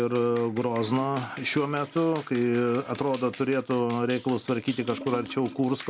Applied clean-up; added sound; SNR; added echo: none; Toilet flush / Gurgling + Clapping; 17 dB; none.